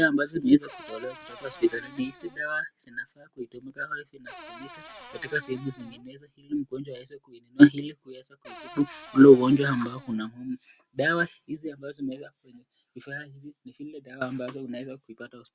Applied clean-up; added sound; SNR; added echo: none; Cupboard open or close / Door; 19 dB; none.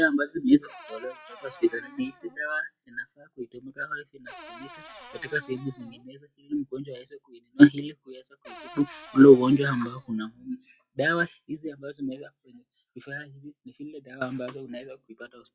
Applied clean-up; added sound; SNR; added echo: classical method log-MMSE.